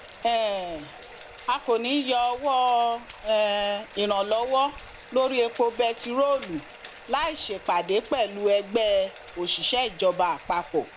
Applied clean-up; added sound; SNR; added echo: none; Bathtub (filling or washing) + Run; 18 dB; none.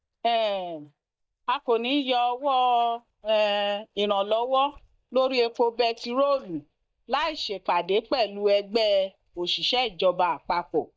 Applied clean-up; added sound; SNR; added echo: neural mask model DeepFilterNet 3.